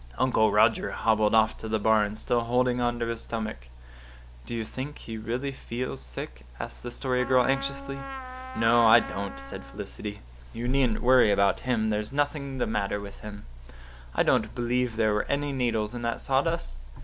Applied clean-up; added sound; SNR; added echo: none; Trumpet; 12 dB; none.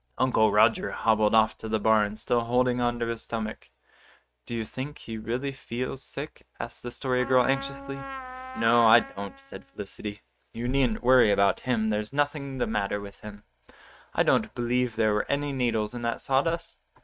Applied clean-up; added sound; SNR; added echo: neural mask model RNNoise.